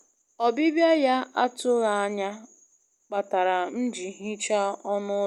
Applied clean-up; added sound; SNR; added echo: none; none; none; none.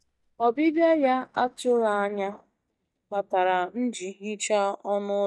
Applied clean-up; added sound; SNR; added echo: neural mask model DeepFilterNet 3.